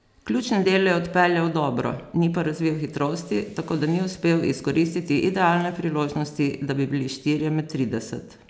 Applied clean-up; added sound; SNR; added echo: none; none; none; none.